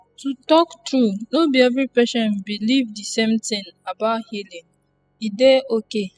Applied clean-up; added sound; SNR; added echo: classical method spectral subtraction.